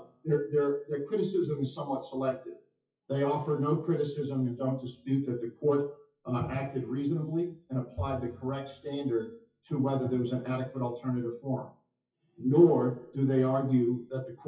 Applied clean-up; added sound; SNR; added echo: classical method WPE with log-MMSE.